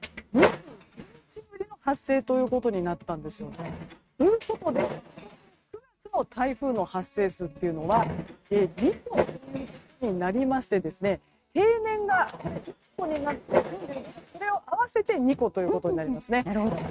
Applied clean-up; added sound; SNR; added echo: neural mask model RNNoise.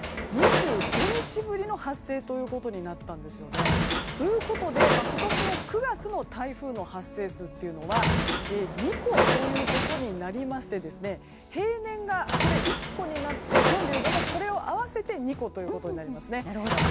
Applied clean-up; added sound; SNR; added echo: none; Train; -2 dB; none.